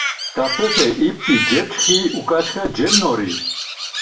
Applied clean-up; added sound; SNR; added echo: none; Crow; 2 dB; reverberation time 0.3 s.